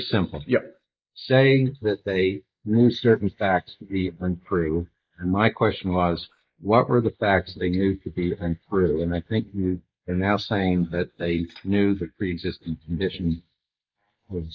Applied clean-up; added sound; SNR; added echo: neural mask model Resemble Enhance denoiser.